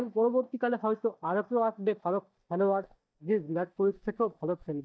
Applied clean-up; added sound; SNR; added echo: neural mask model DeepFilterNet 3.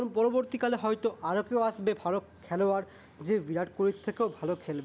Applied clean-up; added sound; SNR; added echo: none; none; none; none.